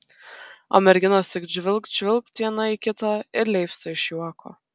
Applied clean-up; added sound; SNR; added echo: none; none; none; none.